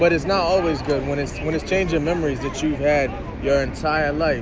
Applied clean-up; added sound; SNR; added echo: none; none; none; none.